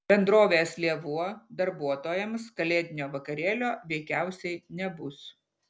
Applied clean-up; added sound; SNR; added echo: none; none; none; none.